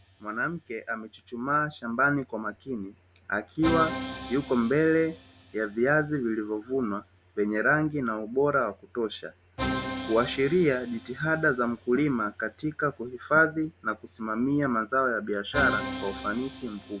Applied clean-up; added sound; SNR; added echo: none; Musical instrument; 12 dB; none.